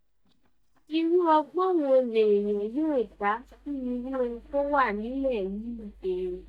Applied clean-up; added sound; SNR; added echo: neural mask model DeepFilterNet 3.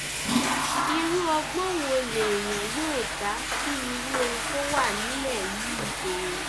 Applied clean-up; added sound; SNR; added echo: none; Toilet flush / Water; -1 dB; none.